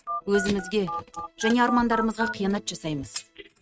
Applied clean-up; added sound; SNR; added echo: neural mask model RNNoise.